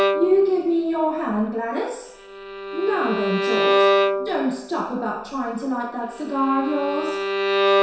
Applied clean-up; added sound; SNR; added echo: none; Bowed string instrument; 0 dB; reverberation time 0.7 s.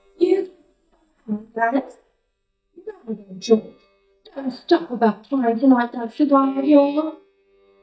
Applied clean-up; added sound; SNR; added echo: neural mask model DeepFilterNet 3.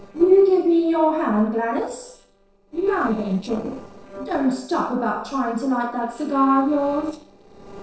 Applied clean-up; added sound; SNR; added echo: neural separator model SepFormer DNS4.